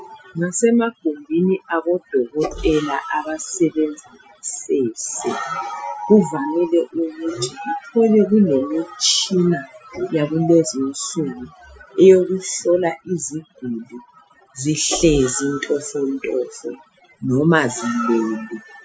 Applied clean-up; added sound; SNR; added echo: classical method Wiener filter.